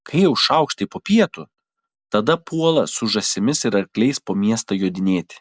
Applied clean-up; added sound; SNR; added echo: none; none; none; none.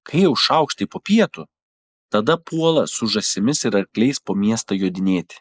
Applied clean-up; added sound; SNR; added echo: neural mask model Resemble Enhance denoiser.